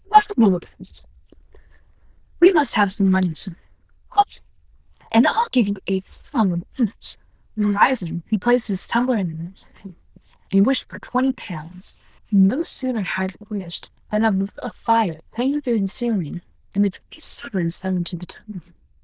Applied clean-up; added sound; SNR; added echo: neural diffusion model UNIVERSE++.